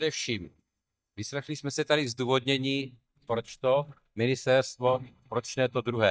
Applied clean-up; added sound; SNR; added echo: neural mask model DeepFilterNet 3.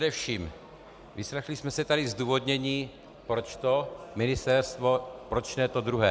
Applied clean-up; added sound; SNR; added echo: none; none; none; none.